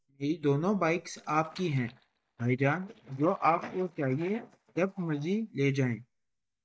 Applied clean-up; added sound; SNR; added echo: neural mask model DeepFilterNet 3.